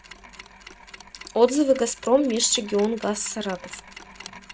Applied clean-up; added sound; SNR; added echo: none; Mechanisms; 19 dB; none.